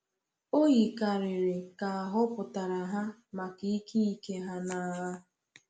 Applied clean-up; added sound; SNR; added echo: none; none; none; none.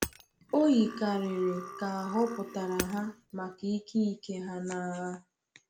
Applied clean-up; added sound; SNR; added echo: none; Burping, eructation + Hammer; 12 dB; none.